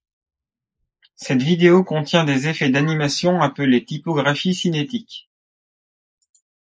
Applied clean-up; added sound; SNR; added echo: neural mask model Resemble Enhance denoiser.